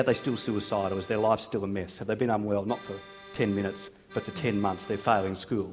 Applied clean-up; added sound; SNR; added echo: none; Accordion; 17 dB; none.